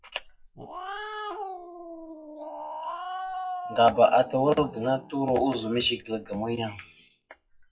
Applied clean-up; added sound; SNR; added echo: classical method WPE with log-MMSE.